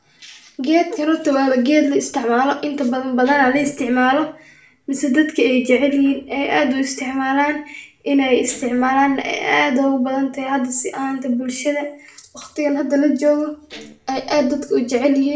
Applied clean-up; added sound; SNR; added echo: neural separator model SepFormer DNS4.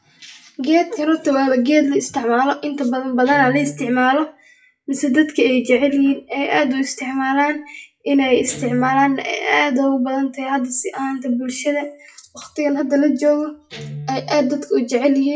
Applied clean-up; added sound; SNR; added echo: classical method WPE with log-MMSE.